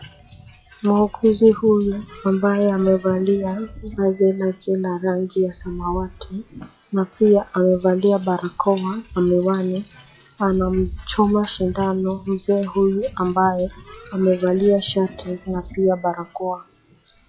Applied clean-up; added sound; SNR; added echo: classical method log-MMSE.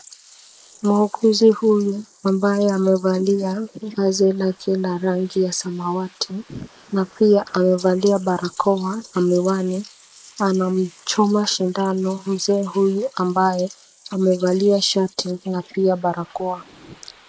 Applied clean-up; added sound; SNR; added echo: neural mask model Resemble Enhance denoiser.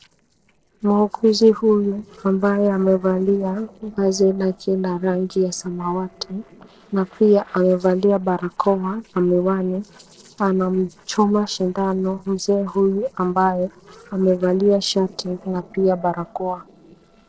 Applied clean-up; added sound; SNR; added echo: neural separator model SepFormer DNS4.